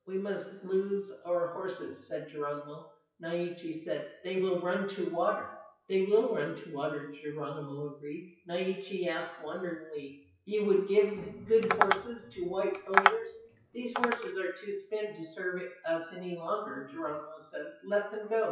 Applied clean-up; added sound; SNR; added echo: classical method WPE with log-MMSE.